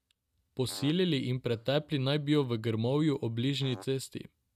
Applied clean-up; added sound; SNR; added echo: neural mask model RNNoise.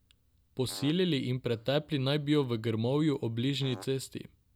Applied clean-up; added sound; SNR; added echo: none; Fart; 16 dB; none.